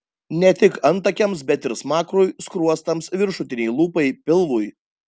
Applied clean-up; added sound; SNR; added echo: none; none; none; none.